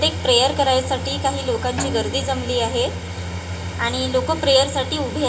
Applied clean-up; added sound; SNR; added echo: none; Snare drum; 15 dB; reverberation time 2.1 s.